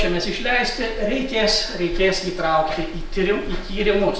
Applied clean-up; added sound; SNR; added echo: none; none; none; none.